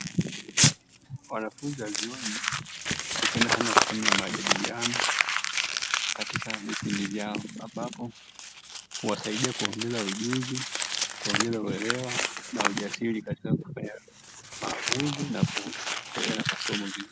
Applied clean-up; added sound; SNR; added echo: none; Crumpling, crinkling; -3 dB; none.